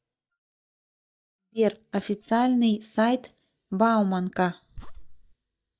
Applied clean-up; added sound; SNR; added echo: neural mask model DeepFilterNet 3.